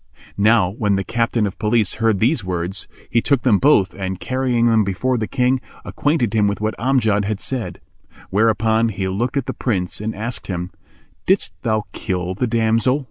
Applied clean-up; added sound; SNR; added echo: none; none; none; none.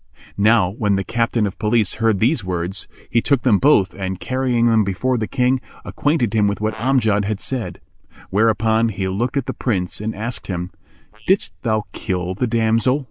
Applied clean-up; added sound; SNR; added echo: neural mask model Resemble Enhance denoiser.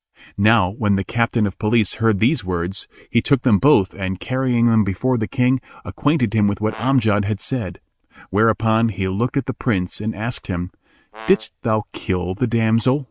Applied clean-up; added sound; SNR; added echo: neural mask model RNNoise.